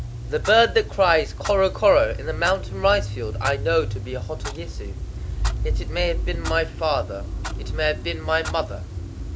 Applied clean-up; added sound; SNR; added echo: none; Clock; 5 dB; none.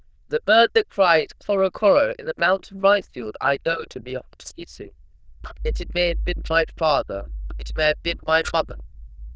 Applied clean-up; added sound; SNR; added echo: neural diffusion model UNIVERSE++.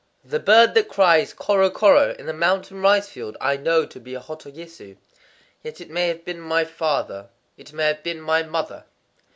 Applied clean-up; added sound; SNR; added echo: none; none; none; none.